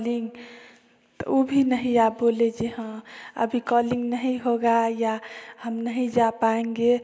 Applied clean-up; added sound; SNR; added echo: none; none; none; none.